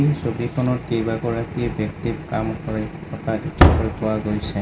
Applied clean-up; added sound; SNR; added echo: none; Slam; 2 dB; reverberation time 0.8 s.